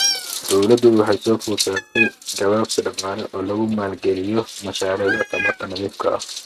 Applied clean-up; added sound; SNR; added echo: neural mask model RNNoise.